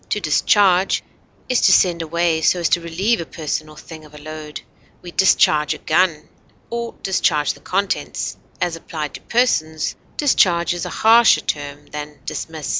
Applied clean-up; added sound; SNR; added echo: none; none; none; none.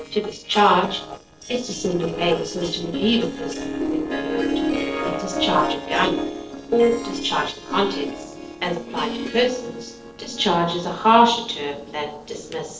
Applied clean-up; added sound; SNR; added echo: neural separator model SepFormer DNS4.